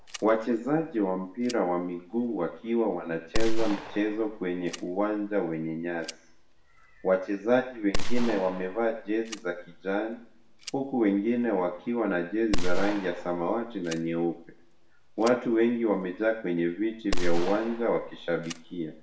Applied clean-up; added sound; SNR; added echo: none; Gunshot, gunfire; 2 dB; reverberation time 0.5 s.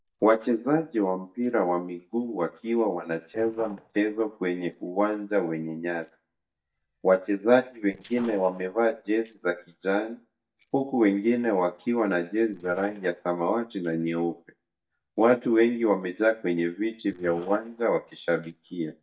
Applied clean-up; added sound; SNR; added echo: neural mask model DeepFilterNet 3.